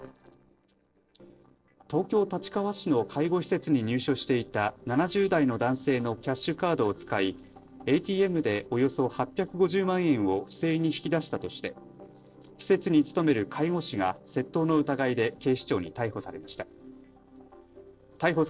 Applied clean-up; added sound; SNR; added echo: neural separator model SepFormer DNS4.